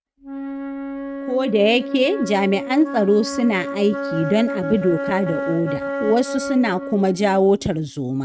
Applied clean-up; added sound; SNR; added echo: neural mask model RNNoise.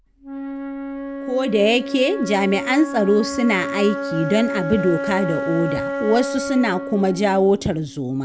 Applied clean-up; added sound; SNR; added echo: none; Wind instrument, woodwind instrument; 7 dB; none.